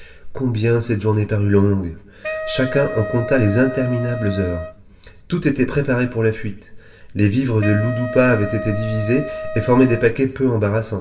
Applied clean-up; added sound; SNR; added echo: none; Wind instrument, woodwind instrument; 10 dB; reverberation time 0.6 s.